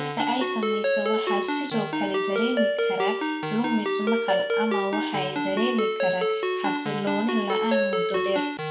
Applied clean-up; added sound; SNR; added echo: none; Ringtone; -3 dB; reverberation time 0.5 s.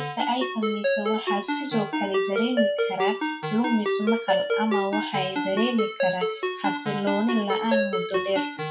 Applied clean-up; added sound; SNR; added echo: classical method WPE with log-MMSE.